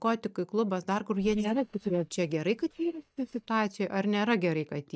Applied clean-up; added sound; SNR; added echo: neural mask model DeepFilterNet 3.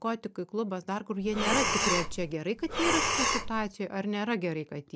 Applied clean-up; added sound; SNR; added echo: none; Breathing; -2 dB; none.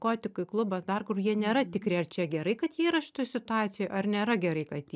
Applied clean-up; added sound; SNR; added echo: none; none; none; none.